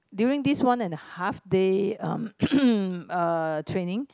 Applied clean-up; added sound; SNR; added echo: none; none; none; none.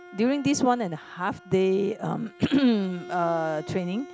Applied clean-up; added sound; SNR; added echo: none; Bowed string instrument; 20 dB; none.